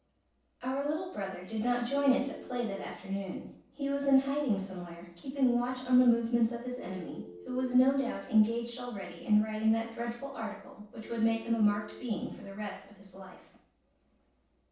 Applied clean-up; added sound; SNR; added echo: neural separator model SepFormer DNS4.